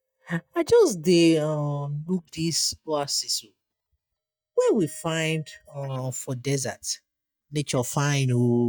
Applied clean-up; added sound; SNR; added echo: neural mask model DeepFilterNet 3.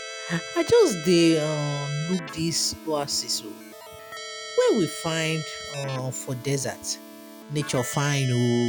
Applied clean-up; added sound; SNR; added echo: none; Keyboard (musical); 12 dB; none.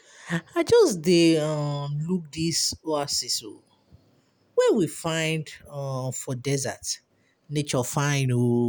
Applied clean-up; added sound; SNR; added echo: none; none; none; none.